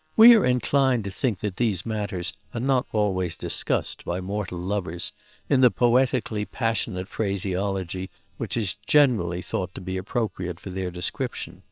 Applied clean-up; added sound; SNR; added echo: neural separator model SepFormer WHAM!.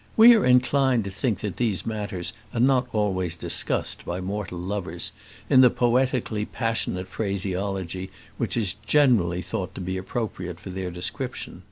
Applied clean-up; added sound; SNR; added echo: none; none; none; none.